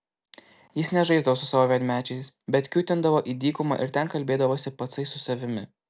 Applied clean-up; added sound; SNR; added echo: none; none; none; none.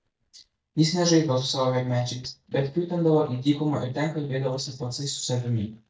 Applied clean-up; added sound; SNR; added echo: neural mask model DeepFilterNet 3.